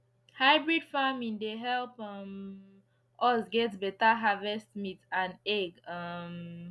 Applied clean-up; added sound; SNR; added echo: none; none; none; none.